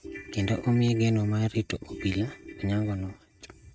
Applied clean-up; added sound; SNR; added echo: neural mask model RNNoise.